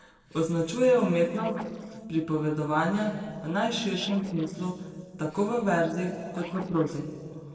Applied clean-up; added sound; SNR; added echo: neural separator model SepFormer DNS4.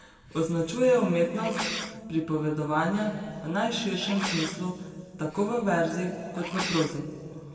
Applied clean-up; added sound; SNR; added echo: none; Sneeze; 11 dB; reverberation time 2.1 s.